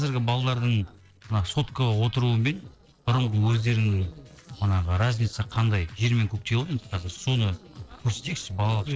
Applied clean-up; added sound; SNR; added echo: neural separator model SepFormer DNS4.